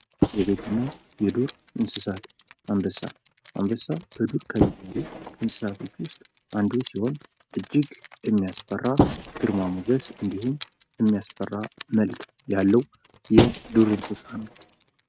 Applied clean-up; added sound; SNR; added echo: neural mask model RNNoise.